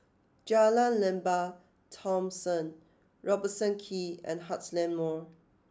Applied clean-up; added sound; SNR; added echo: none; none; none; none.